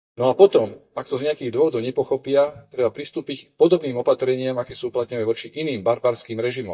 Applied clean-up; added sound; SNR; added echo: neural mask model DeepFilterNet 3.